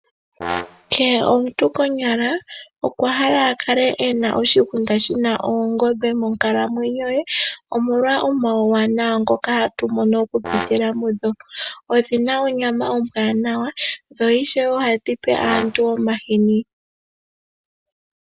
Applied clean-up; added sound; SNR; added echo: none; Brass instrument; 10 dB; none.